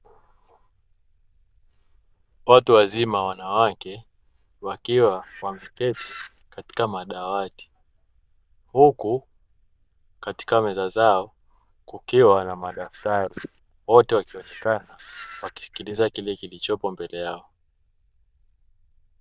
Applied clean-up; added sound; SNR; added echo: neural diffusion model UNIVERSE++.